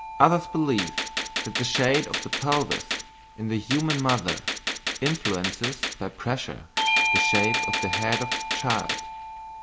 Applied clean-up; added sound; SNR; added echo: none; Bell / Doorbell + Gunshot, gunfire; 1 dB; none.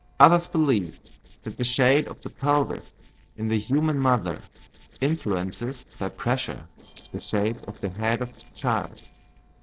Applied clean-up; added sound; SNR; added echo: neural separator model SepFormer DNS4.